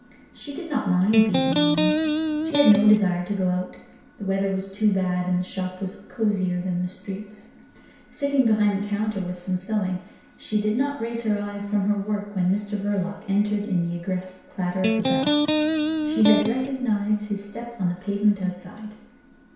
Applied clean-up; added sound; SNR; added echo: none; Electric guitar; -2 dB; reverberation time 0.7 s.